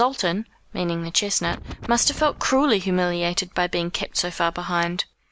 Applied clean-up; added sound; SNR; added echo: none; Wind; 12 dB; none.